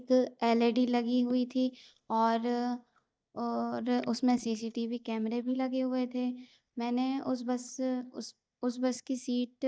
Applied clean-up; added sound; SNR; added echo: neural mask model DeepFilterNet 3.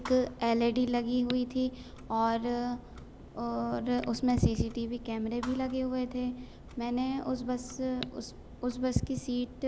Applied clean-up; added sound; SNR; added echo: none; Clock + Thump, thud; 15 dB; none.